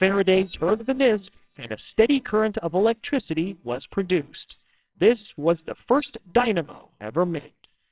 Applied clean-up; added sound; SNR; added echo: neural separator model SepFormer WHAMR!.